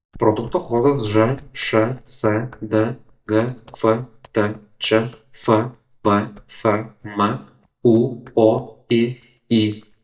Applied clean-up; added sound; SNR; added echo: neural mask model DeepFilterNet 3.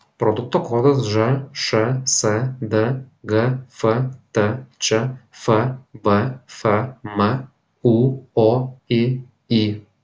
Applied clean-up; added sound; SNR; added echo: none; none; none; none.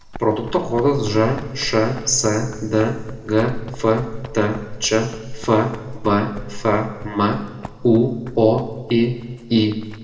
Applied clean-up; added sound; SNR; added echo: none; Run; 14 dB; reverberation time 1.2 s.